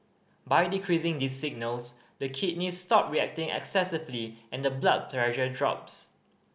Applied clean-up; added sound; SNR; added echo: none; none; none; none.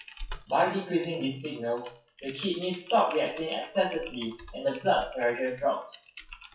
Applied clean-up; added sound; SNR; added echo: classical method WPE with log-MMSE.